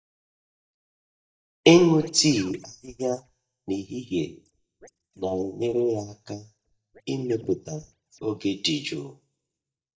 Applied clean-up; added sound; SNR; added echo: neural mask model DeepFilterNet 3.